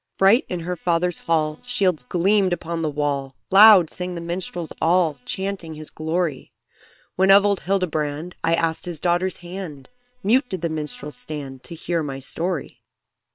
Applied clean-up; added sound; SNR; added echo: neural separator model SepFormer WHAM!.